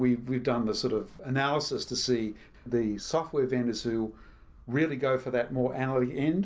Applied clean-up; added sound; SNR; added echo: none; none; none; none.